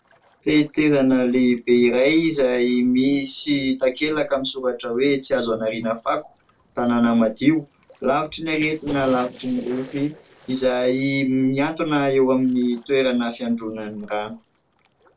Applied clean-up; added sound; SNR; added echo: neural separator model SepFormer DNS4.